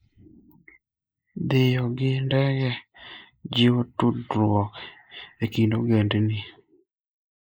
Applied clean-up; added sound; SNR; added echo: neural mask model Resemble Enhance denoiser.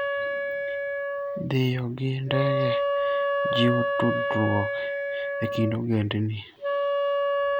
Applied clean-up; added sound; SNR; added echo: none; Wind instrument, woodwind instrument; -1 dB; none.